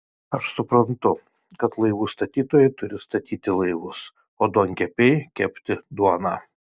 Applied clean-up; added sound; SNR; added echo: none; none; none; none.